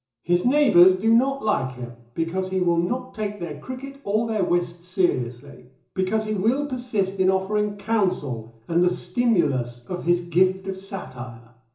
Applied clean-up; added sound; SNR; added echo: none; none; none; reverberation time 0.7 s.